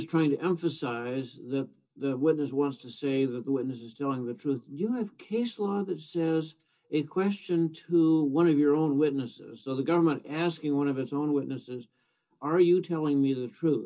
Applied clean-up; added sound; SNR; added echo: none; none; none; reverberation time 0.2 s.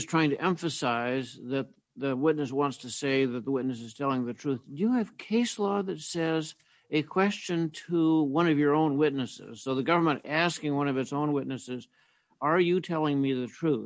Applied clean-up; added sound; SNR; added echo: none; none; none; none.